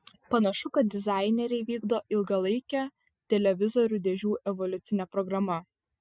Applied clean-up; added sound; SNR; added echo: none; none; none; none.